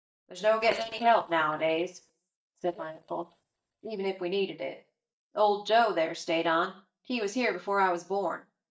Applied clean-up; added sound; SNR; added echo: neural mask model DeepFilterNet 3.